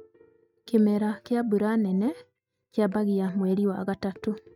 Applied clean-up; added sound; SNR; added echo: neural mask model RNNoise.